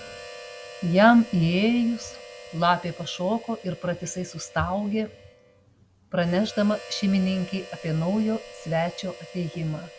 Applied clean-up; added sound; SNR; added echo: none; Harmonica; 18 dB; none.